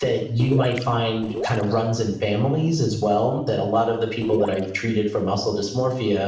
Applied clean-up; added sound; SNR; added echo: neural separator model SepFormer DNS4.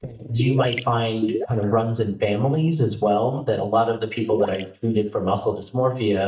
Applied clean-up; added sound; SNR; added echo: neural mask model DeepFilterNet 3.